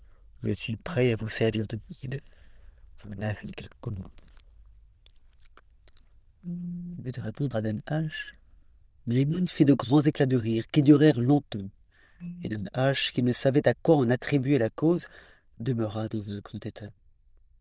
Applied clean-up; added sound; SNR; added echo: neural diffusion model UNIVERSE++.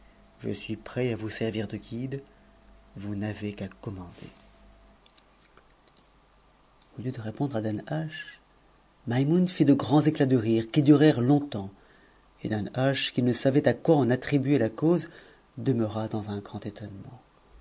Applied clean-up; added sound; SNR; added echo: none; none; none; none.